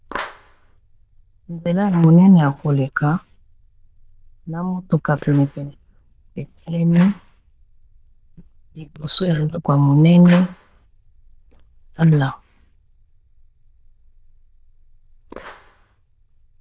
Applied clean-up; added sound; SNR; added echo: neural diffusion model UNIVERSE++.